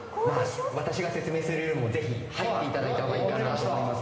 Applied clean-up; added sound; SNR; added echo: none; Brass instrument; 19 dB; reverberation time 2.2 s.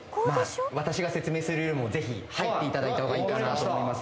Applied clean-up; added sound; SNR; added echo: none; none; none; none.